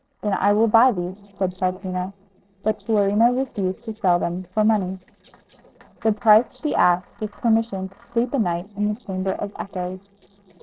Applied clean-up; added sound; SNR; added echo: neural separator model SepFormer DNS4.